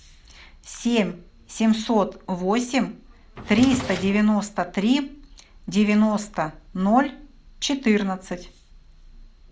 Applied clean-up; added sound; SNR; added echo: none; Drawer open or close; 10 dB; none.